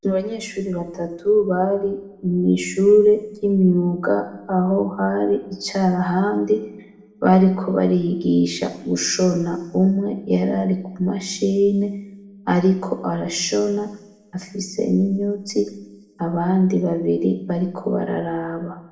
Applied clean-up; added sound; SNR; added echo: none; none; none; reverberation time 0.8 s.